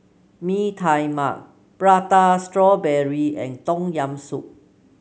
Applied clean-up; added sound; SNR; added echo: none; none; none; none.